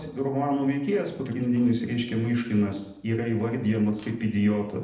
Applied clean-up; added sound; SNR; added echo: neural separator model SepFormer DNS4.